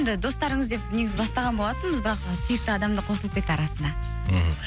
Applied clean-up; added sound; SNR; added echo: none; Trumpet + Thump, thud; 17 dB; none.